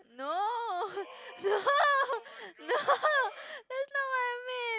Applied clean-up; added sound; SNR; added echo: none; none; none; none.